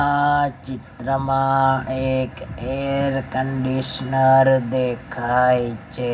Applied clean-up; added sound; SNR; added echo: none; none; none; reverberation time 0.4 s.